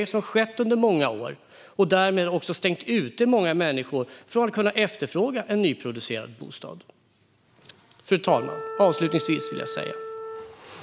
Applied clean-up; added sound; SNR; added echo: none; Wind instrument, woodwind instrument; 11 dB; none.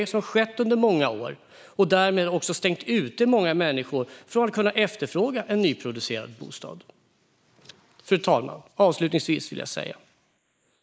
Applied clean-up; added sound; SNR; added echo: neural mask model Resemble Enhance denoiser.